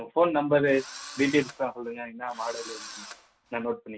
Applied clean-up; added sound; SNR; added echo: none; Engine / Drill; 16 dB; none.